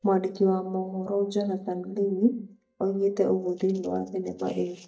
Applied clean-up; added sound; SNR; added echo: neural mask model DeepFilterNet 3.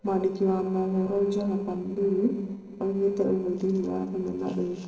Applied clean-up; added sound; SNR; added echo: neural separator model SepFormer DNS4.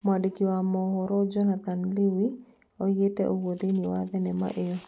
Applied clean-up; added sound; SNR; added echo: none; none; none; none.